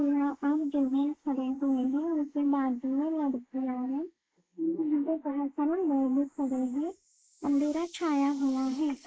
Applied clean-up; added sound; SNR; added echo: neural mask model Resemble Enhance denoiser.